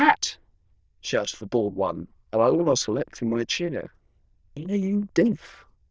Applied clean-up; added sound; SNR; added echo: neural diffusion model UNIVERSE++.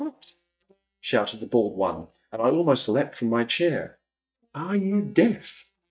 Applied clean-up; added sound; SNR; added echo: neural mask model DeepFilterNet 3.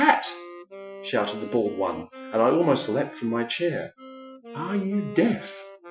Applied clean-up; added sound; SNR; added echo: classical method Wiener filter.